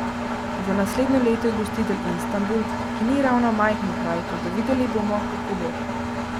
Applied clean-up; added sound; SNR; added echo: none; Engine; 3 dB; none.